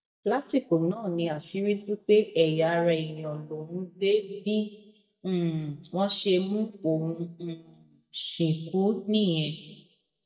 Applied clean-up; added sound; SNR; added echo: neural mask model DeepFilterNet 3.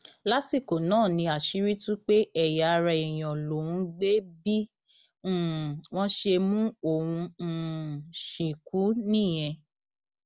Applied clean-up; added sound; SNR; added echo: none; none; none; none.